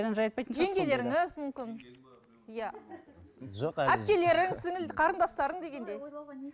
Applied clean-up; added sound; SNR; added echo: none; none; none; none.